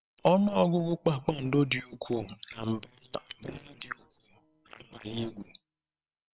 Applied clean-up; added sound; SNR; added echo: neural separator model SepFormer WHAM!.